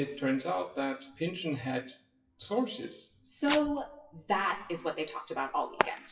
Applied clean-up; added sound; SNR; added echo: classical method WPE with log-MMSE.